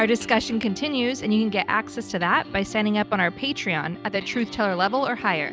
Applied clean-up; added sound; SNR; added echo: none; none; none; none.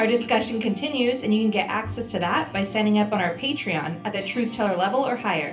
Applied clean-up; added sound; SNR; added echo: none; Bowed string instrument; 20 dB; reverberation time 0.3 s.